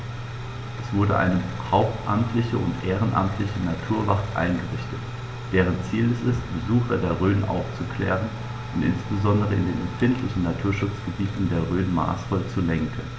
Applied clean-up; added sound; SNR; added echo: none; Domestic sounds, home sounds; 18 dB; none.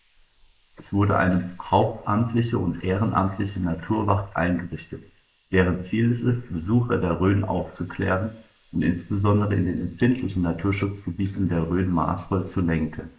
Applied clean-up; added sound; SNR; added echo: neural mask model Resemble Enhance denoiser.